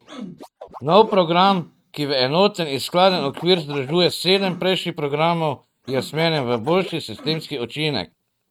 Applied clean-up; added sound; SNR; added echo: neural mask model RNNoise.